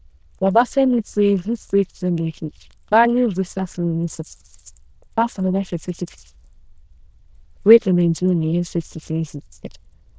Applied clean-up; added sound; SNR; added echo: neural diffusion model UNIVERSE++.